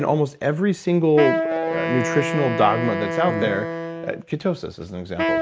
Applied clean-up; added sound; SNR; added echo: none; Wind instrument, woodwind instrument; 4 dB; none.